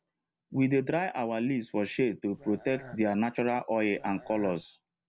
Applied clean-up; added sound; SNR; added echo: none; Burping, eructation; 19 dB; none.